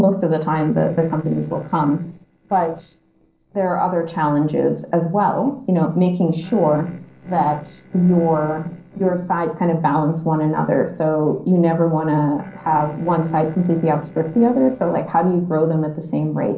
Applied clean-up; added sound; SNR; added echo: neural separator model SepFormer DNS4.